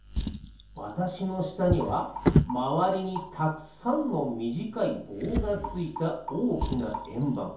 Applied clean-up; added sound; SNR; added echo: none; Drawer open or close; 3 dB; reverberation time 0.6 s.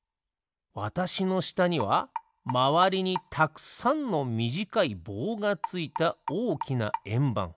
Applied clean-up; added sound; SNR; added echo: none; none; none; none.